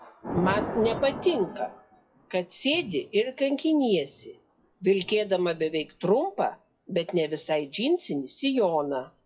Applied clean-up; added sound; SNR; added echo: classical method WPE with log-MMSE.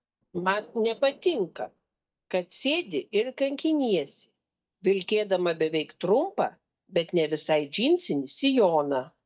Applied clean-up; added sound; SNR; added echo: neural mask model DeepFilterNet 3.